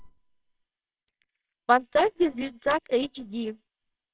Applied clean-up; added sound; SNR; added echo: neural separator model SepFormer WHAMR!.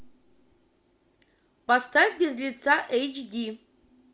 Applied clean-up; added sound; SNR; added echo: none; none; none; none.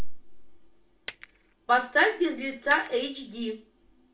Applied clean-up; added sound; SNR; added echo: none; Coin (dropping); 18 dB; reverberation time 0.2 s.